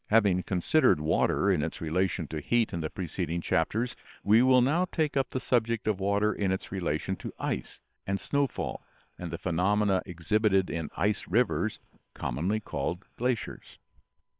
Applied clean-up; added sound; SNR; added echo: neural separator model SepFormer WHAM!.